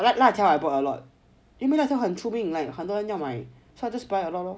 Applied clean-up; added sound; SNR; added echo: none; none; none; none.